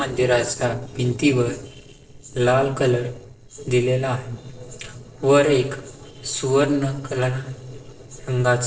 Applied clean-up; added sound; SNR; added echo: neural separator model SepFormer DNS4.